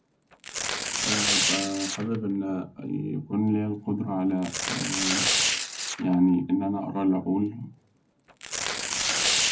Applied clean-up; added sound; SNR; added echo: none; Tearing; 1 dB; reverberation time 0.3 s.